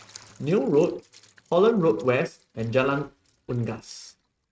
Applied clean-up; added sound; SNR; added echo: neural mask model RNNoise.